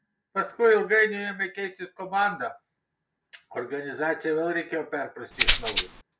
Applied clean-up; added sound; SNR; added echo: none; Rattle (instrument); -2 dB; none.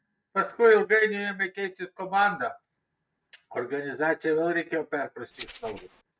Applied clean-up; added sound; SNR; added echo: neural mask model RNNoise.